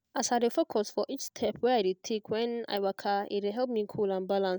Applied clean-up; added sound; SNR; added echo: none; none; none; none.